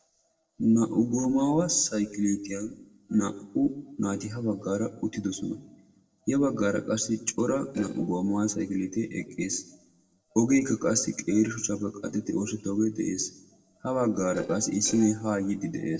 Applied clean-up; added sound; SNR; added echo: neural separator model SepFormer DNS4.